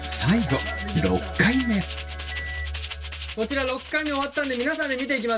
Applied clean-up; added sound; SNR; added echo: none; Rattle (instrument); 13 dB; reverberation time 0.1 s.